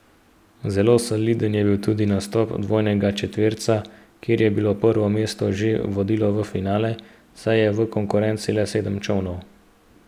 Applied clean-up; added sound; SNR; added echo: none; none; none; none.